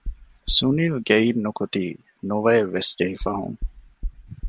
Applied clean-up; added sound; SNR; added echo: none; Knock; 12 dB; none.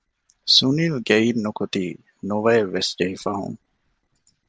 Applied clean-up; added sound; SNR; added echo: neural separator model SepFormer DNS4.